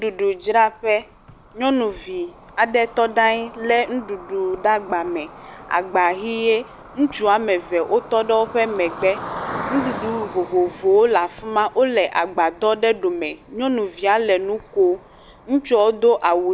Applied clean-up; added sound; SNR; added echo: none; Cricket; 16 dB; none.